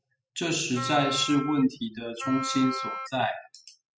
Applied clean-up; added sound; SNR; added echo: classical method spectral subtraction.